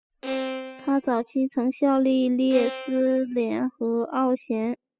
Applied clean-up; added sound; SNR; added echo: classical method spectral subtraction.